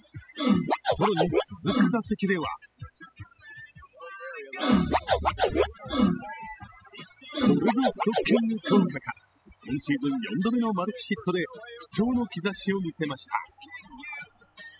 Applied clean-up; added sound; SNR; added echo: classical method spectral subtraction.